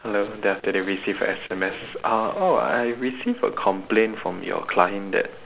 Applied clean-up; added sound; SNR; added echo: none; none; none; none.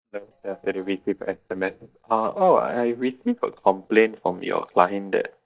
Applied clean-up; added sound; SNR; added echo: neural mask model DeepFilterNet 3.